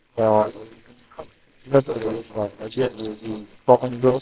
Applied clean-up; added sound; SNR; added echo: neural separator model SepFormer WHAMR!.